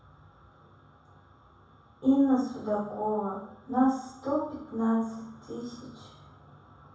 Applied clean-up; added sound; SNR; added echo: none; none; none; reverberation time 0.7 s.